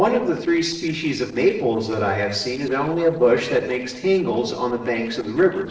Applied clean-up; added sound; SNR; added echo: neural separator model SepFormer DNS4.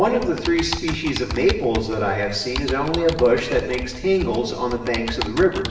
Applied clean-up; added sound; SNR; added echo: none; Computer keyboard; 9 dB; reverberation time 0.9 s.